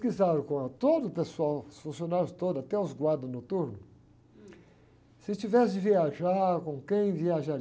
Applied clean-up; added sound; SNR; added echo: none; none; none; none.